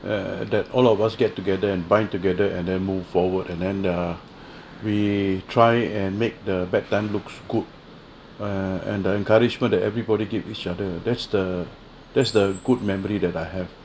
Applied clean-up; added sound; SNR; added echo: none; none; none; none.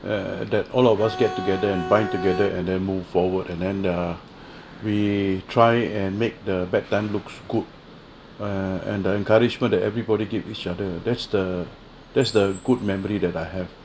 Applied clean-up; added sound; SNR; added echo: none; Bowed string instrument; 8 dB; none.